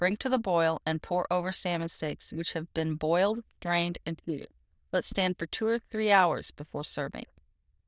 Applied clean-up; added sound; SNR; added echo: neural diffusion model UNIVERSE++.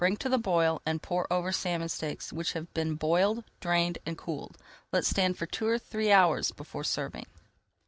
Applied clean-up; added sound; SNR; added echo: none; none; none; none.